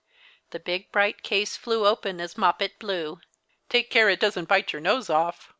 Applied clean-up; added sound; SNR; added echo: none; none; none; none.